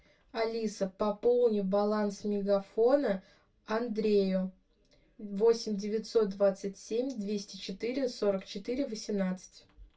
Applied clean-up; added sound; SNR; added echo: none; none; none; reverberation time 0.2 s.